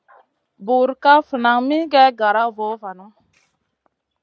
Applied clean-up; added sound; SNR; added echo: none; none; none; none.